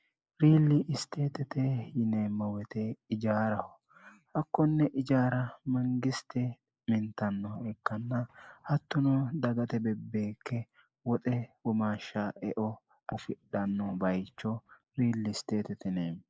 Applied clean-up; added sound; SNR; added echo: neural mask model Resemble Enhance denoiser.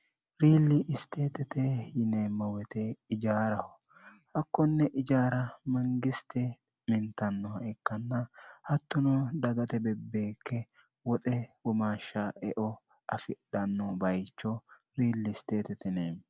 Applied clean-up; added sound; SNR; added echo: none; none; none; none.